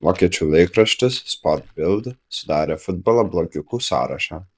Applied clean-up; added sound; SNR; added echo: neural mask model DeepFilterNet 3.